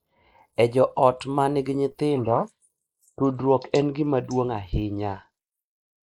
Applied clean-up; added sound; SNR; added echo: neural mask model Resemble Enhance denoiser.